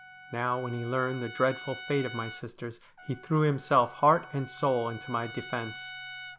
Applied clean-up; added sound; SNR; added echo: none; Trumpet; 15 dB; none.